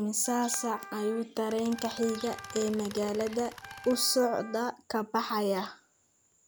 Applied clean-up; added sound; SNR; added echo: none; Tools + Wind instrument, woodwind instrument; 15 dB; none.